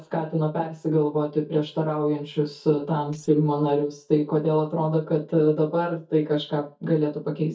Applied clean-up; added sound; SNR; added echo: neural mask model DeepFilterNet 3.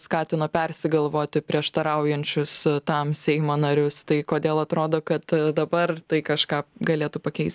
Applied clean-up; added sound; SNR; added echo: none; none; none; none.